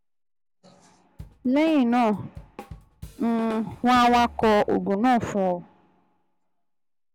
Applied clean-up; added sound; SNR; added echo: none; Drum / Drum kit; 18 dB; none.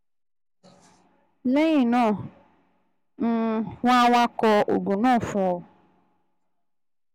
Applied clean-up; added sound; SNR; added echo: none; none; none; none.